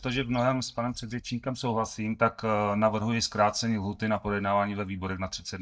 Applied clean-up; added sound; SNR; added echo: neural mask model DeepFilterNet 3.